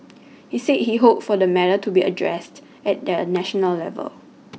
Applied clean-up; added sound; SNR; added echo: none; none; none; none.